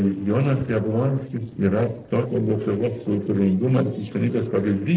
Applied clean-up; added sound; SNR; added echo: neural separator model SepFormer DNS4.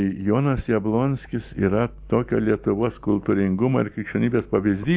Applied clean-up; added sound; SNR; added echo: none; none; none; none.